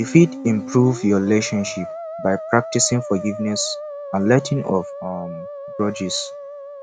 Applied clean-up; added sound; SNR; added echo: none; Musical instrument; 12 dB; none.